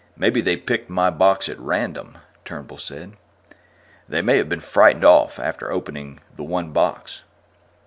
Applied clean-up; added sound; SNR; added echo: none; none; none; none.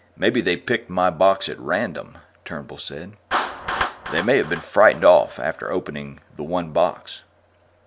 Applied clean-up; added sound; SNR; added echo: none; Clapping; 12 dB; none.